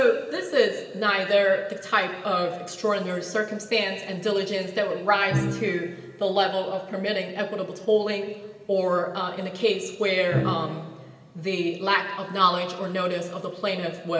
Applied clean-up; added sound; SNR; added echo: none; Bowed string instrument; 9 dB; reverberation time 2.1 s.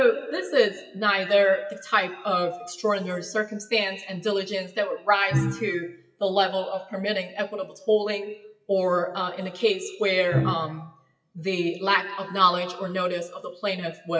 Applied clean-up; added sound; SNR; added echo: classical method WPE with log-MMSE.